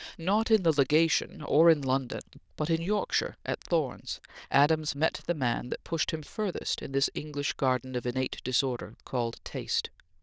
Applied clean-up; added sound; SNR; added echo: neural diffusion model UNIVERSE++.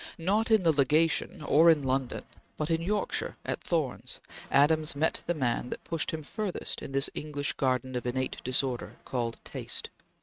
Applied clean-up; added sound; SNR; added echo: neural mask model RNNoise.